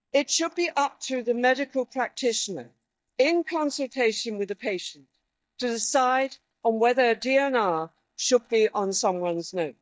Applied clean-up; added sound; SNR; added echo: neural mask model DeepFilterNet 3.